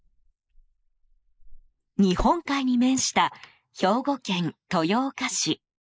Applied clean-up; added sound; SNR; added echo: neural mask model Resemble Enhance denoiser.